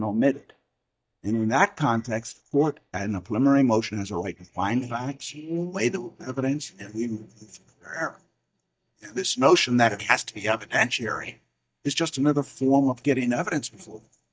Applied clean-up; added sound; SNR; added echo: neural mask model DeepFilterNet 3.